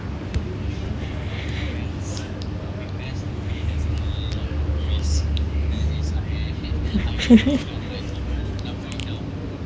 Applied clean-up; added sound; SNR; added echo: none; none; none; none.